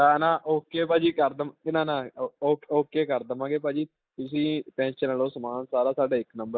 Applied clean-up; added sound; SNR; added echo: neural mask model Resemble Enhance denoiser.